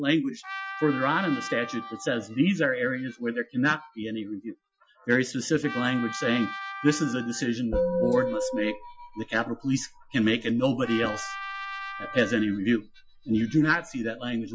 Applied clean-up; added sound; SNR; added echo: classical method Wiener filter.